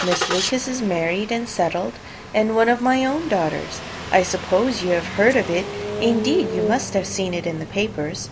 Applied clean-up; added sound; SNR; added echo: none; Engine starting; 8 dB; none.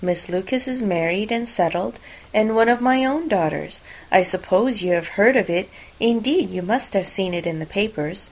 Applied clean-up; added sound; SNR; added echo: none; none; none; none.